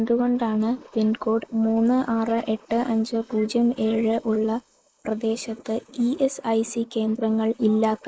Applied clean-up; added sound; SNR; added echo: neural mask model Resemble Enhance denoiser.